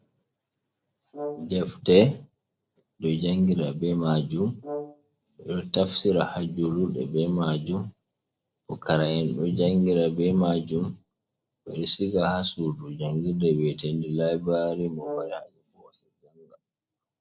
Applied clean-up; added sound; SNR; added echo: neural separator model SepFormer DNS4.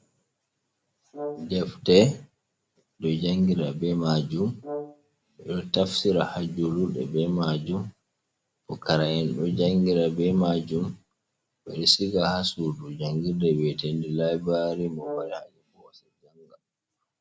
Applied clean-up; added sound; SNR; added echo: none; Brass instrument; 13 dB; none.